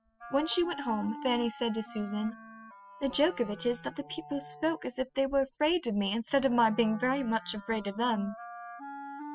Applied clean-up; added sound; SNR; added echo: classical method spectral subtraction.